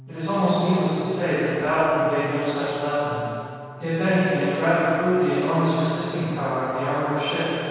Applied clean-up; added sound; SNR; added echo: none; Organ; 20 dB; reverberation time 2.2 s.